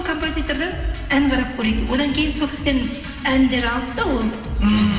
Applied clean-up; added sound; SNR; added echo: none; none; none; reverberation time 2.5 s.